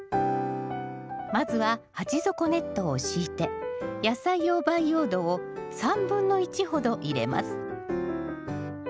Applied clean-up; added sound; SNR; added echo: none; none; none; none.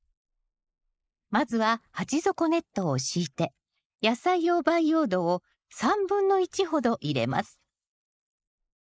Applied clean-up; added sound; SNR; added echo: neural mask model Resemble Enhance denoiser.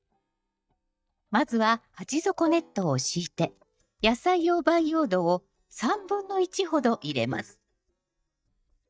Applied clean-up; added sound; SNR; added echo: neural mask model DeepFilterNet 3.